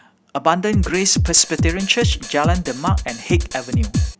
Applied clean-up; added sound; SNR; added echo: none; Drum kit; 0 dB; none.